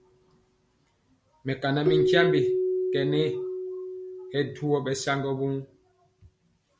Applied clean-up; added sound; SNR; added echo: none; Keyboard (musical); 0 dB; none.